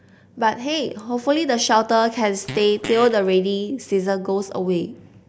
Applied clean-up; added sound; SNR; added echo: none; Fart; 13 dB; none.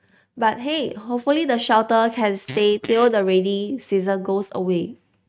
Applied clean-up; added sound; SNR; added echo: neural mask model RNNoise.